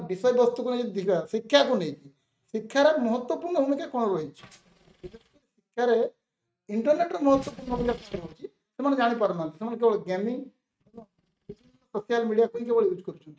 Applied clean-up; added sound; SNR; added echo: neural mask model RNNoise.